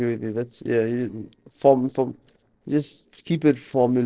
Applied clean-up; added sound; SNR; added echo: neural separator model SepFormer DNS4.